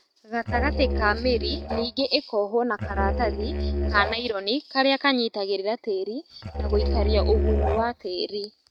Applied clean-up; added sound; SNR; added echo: neural mask model RNNoise.